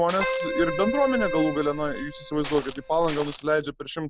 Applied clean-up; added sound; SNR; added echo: none; Keyboard (musical) + Shatter; 2 dB; none.